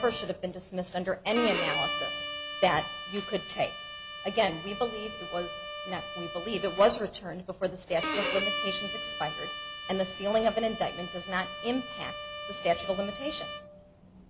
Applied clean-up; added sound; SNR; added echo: none; Bowed string instrument; 5 dB; none.